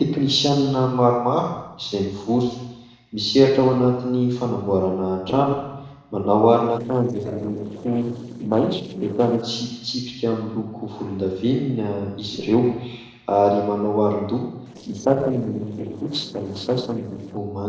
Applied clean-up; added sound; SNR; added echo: neural separator model SepFormer DNS4.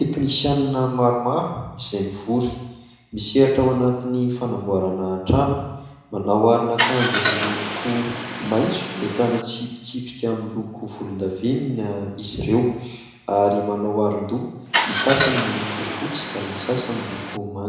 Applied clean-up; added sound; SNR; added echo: none; Car; 2 dB; reverberation time 1.0 s.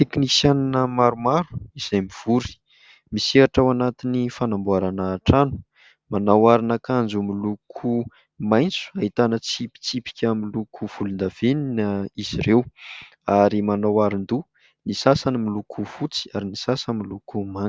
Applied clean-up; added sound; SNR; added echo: none; none; none; none.